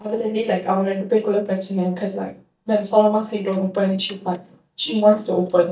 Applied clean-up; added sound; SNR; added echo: neural mask model DeepFilterNet 3.